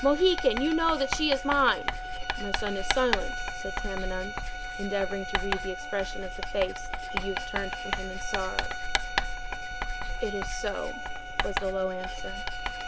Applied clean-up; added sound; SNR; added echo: none; Writing + Bowed string instrument; 1 dB; none.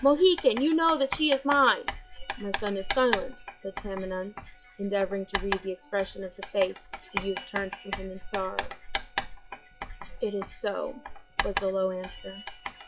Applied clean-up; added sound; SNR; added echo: classical method log-MMSE.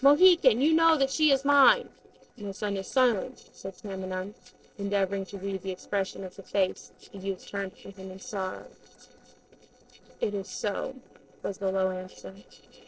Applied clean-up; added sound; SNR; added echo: neural separator model SepFormer DNS4.